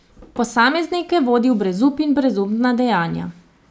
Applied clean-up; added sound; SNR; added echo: none; none; none; none.